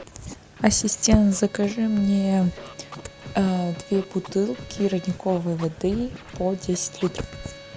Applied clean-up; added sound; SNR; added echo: none; Scratching (performance technique) + Bowed string instrument; 17 dB; none.